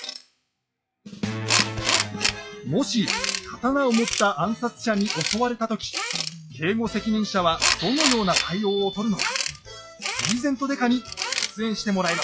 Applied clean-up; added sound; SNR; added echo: classical method log-MMSE.